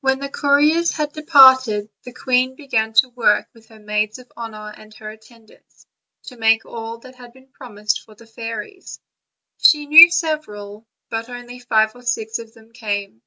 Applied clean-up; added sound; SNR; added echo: none; none; none; none.